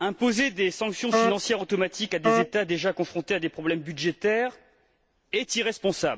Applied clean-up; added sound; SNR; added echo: none; Wind instrument, woodwind instrument; 0 dB; none.